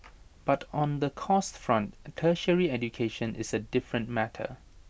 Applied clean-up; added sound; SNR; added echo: none; none; none; none.